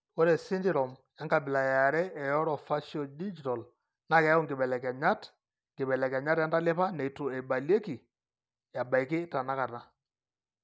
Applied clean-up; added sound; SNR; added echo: none; none; none; none.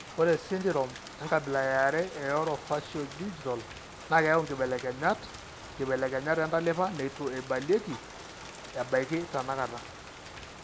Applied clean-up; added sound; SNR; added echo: none; Rain; 14 dB; none.